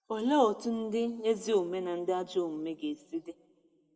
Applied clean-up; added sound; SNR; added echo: none; none; none; reverberation time 1.8 s.